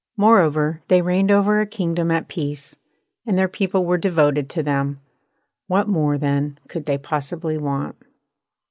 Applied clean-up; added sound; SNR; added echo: none; none; none; none.